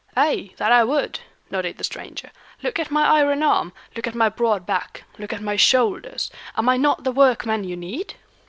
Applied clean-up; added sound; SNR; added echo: none; none; none; none.